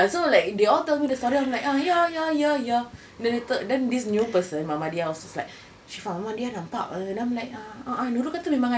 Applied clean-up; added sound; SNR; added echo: none; none; none; none.